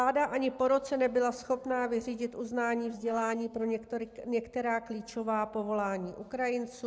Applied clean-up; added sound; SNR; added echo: neural separator model SepFormer DNS4.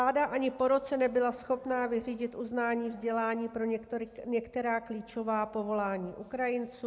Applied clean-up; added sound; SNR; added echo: none; none; none; none.